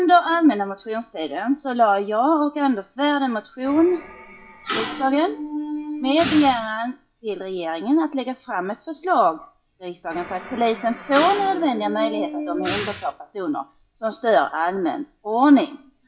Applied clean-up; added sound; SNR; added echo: classical method WPE with log-MMSE.